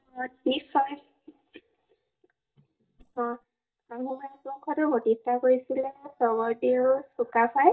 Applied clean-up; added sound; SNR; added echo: neural mask model DeepFilterNet 3.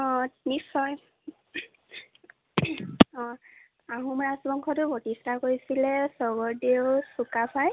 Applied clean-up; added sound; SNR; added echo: none; none; none; none.